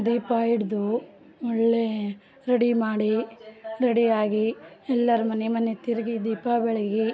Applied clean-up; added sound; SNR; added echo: none; none; none; none.